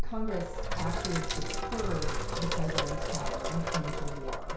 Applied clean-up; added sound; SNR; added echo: none; Sink (filling or washing); -5 dB; reverberation time 0.6 s.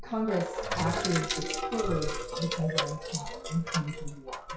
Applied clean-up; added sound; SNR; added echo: classical method WPE with log-MMSE.